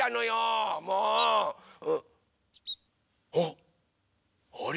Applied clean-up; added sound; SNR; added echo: none; none; none; none.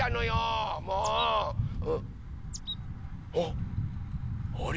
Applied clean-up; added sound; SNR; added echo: none; Thunder / Bicycle; 2 dB; none.